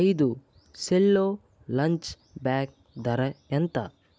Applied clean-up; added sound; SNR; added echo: none; none; none; none.